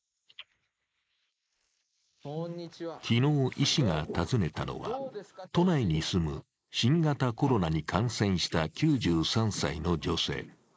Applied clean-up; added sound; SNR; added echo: neural mask model Resemble Enhance denoiser.